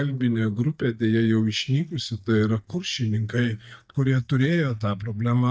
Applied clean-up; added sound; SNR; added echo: neural mask model DeepFilterNet 3.